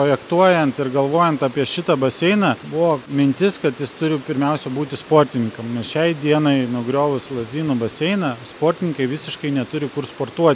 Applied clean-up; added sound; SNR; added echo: none; none; none; none.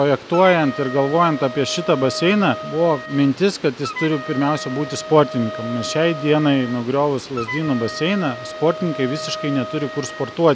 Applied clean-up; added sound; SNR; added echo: none; Wind instrument, woodwind instrument; 12 dB; none.